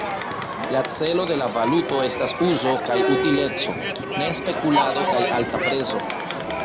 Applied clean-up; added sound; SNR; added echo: none; Crowd; 1 dB; none.